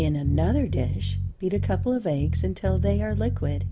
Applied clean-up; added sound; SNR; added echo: none; Bass guitar; -1 dB; none.